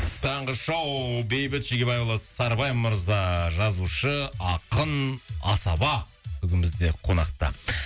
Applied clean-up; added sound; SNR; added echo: none; none; none; none.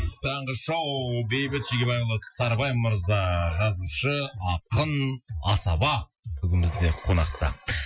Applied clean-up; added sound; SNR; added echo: classical method Wiener filter.